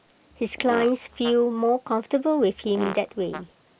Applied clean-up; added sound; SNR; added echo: none; Fart; 13 dB; none.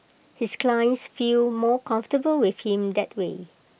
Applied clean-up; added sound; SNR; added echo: none; none; none; none.